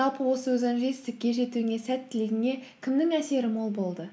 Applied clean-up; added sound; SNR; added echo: neural mask model Resemble Enhance denoiser.